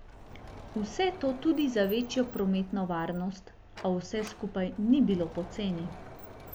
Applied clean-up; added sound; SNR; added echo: none; Sliding door; 16 dB; none.